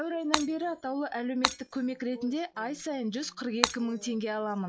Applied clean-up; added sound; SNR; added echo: classical method log-MMSE.